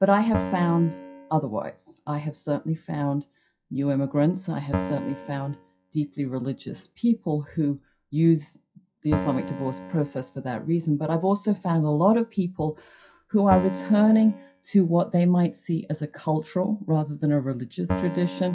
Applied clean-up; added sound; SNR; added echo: classical method WPE with log-MMSE.